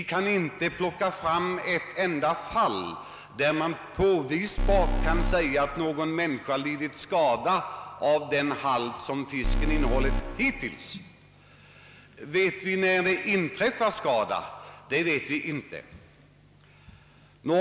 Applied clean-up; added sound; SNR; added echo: none; Alarm; -1 dB; none.